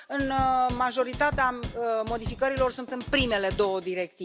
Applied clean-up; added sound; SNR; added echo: none; Drum / Drum kit; 10 dB; none.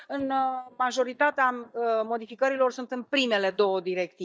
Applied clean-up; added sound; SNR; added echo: neural mask model DeepFilterNet 3.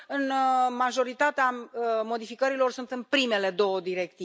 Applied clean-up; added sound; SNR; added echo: none; none; none; none.